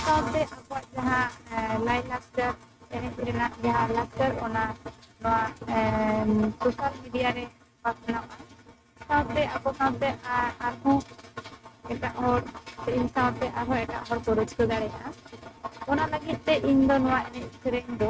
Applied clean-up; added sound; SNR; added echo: neural mask model RNNoise.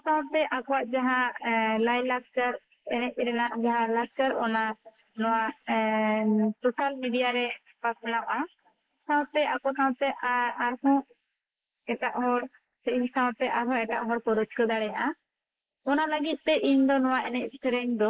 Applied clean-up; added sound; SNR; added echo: neural mask model Resemble Enhance denoiser.